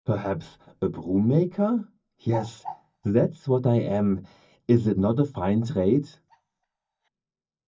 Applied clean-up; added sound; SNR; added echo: neural mask model DeepFilterNet 3.